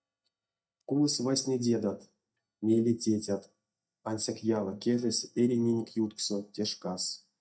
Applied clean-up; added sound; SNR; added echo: neural mask model DeepFilterNet 3.